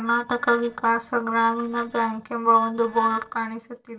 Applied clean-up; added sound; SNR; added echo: neural separator model SepFormer DNS4.